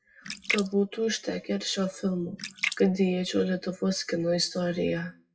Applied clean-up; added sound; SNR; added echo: classical method WPE with log-MMSE.